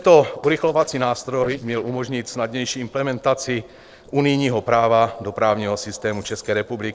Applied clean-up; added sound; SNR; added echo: neural separator model SepFormer DNS4.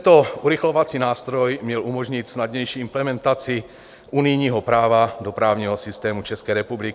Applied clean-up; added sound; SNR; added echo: none; none; none; none.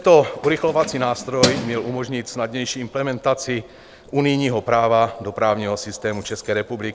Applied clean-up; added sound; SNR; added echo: none; Keys jangling; 12 dB; none.